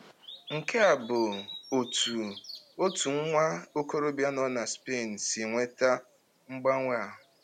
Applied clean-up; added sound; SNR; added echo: none; Bird vocalization, bird call, bird song; 19 dB; none.